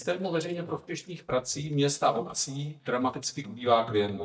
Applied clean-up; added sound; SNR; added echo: neural mask model DeepFilterNet 3.